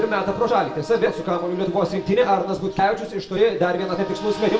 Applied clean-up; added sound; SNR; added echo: none; Wind instrument, woodwind instrument; 16 dB; reverberation time 0.6 s.